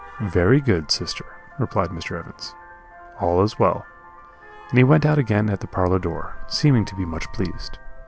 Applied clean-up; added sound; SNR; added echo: none; Vehicle horn, car horn, honking; 15 dB; none.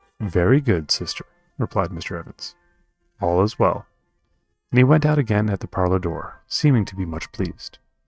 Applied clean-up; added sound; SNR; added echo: neural mask model RNNoise.